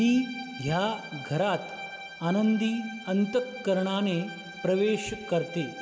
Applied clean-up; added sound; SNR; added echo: none; Bowed string instrument; 14 dB; none.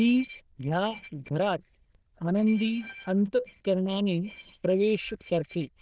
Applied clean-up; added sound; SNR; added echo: neural diffusion model UNIVERSE++.